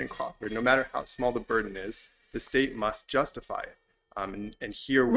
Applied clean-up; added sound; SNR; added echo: neural mask model RNNoise.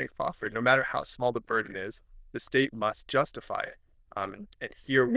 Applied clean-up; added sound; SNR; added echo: neural diffusion model UNIVERSE++.